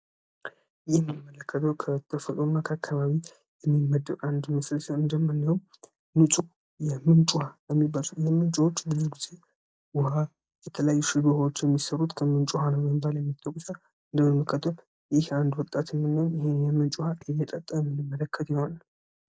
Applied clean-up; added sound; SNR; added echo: neural mask model DeepFilterNet 3.